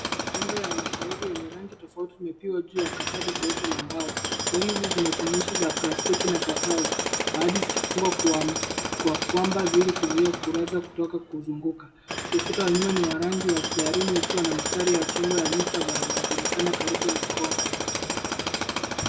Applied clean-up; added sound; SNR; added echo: none; Tools; 1 dB; reverberation time 0.8 s.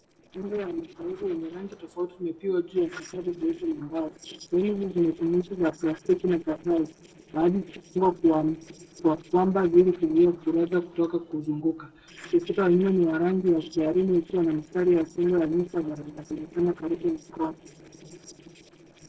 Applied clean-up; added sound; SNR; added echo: neural separator model SepFormer DNS4.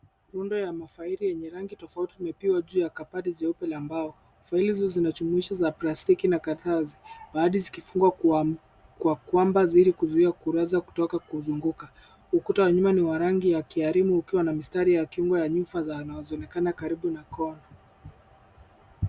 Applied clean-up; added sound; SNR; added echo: none; none; none; none.